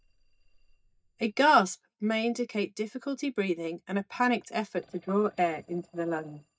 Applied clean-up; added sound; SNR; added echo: neural mask model DeepFilterNet 3.